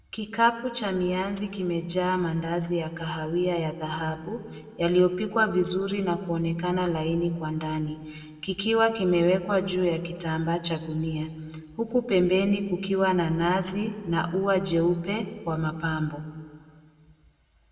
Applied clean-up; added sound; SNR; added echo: none; none; none; reverberation time 1.3 s.